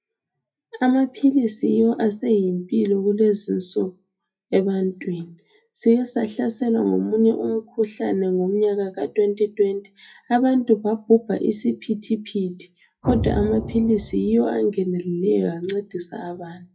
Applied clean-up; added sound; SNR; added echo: classical method WPE with log-MMSE.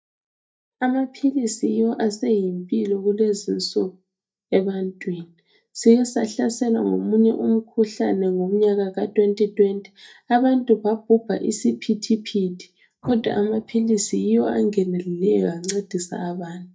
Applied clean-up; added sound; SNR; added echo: neural mask model DeepFilterNet 3.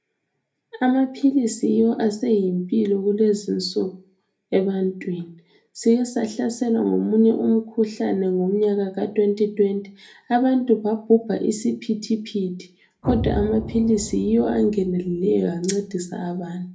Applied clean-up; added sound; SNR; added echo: none; Explosion; 11 dB; reverberation time 0.3 s.